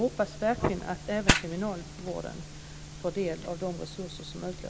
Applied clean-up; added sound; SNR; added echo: none; Fire; 2 dB; none.